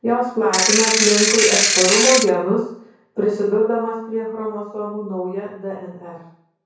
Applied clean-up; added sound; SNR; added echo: none; Ratchet, pawl / Percussion; -4 dB; reverberation time 0.6 s.